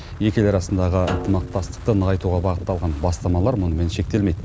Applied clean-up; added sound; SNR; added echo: none; Wind + Snare drum; 11 dB; none.